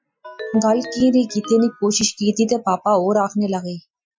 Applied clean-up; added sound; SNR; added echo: classical method Wiener filter.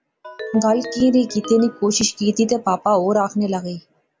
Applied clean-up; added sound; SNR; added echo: none; Ringtone; 16 dB; none.